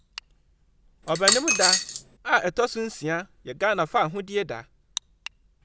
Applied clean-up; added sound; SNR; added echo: none; Coin (dropping); -4 dB; none.